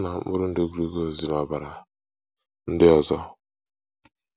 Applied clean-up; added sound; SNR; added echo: none; none; none; none.